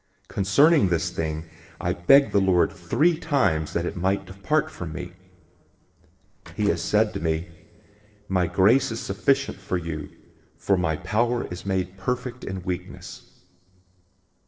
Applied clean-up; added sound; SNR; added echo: neural separator model SepFormer DNS4.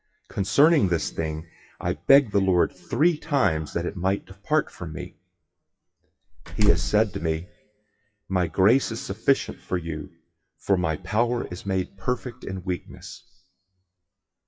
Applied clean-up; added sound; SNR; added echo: classical method WPE with log-MMSE.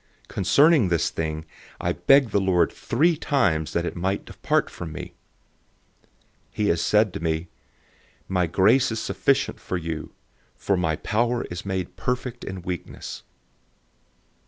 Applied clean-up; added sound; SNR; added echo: none; none; none; none.